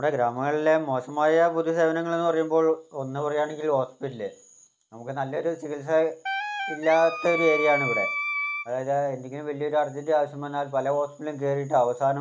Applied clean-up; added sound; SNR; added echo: none; Wind instrument, woodwind instrument; 4 dB; none.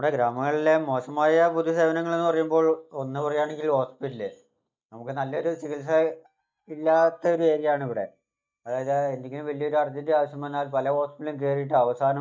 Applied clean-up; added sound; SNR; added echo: neural mask model DeepFilterNet 3.